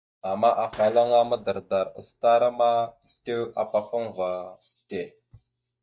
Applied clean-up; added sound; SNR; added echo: neural mask model DeepFilterNet 3.